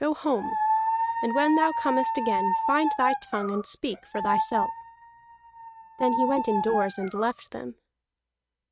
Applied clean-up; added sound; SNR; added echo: neural mask model RNNoise.